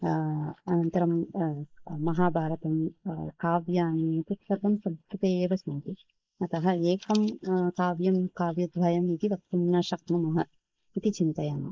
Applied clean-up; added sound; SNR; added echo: neural mask model Resemble Enhance denoiser.